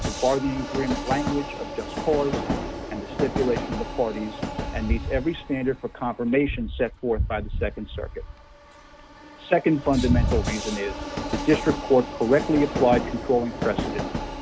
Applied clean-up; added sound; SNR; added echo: none; Train; 4 dB; none.